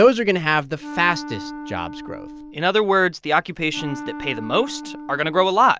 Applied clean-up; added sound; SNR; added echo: none; Wind instrument, woodwind instrument; 14 dB; none.